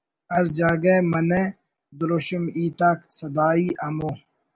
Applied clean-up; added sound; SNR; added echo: none; none; none; none.